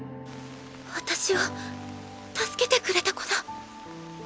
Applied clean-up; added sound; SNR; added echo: none; none; none; none.